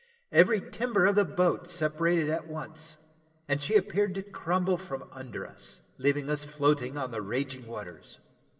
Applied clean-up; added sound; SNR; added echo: none; none; none; reverberation time 1.4 s.